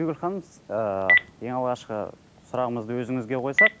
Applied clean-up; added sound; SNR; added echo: none; Telephone; -1 dB; none.